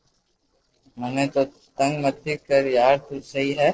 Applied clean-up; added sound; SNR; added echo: neural separator model SepFormer DNS4.